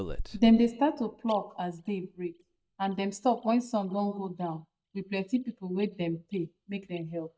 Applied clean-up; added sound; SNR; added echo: neural mask model DeepFilterNet 3.